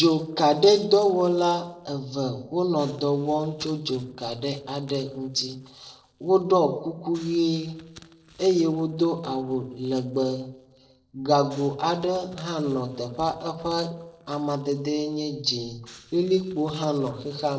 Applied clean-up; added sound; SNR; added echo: neural separator model SepFormer DNS4.